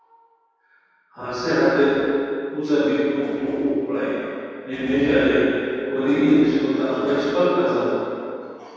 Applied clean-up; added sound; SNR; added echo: none; none; none; reverberation time 2.2 s.